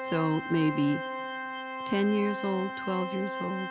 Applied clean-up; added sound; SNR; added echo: none; Organ; 6 dB; none.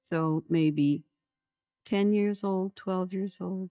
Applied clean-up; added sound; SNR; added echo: neural mask model DeepFilterNet 3.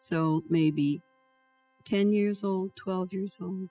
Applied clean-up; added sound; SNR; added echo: classical method spectral subtraction.